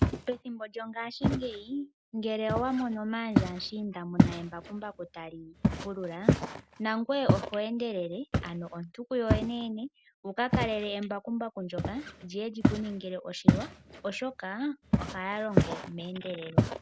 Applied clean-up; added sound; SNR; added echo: none; Walk, footsteps; -3 dB; none.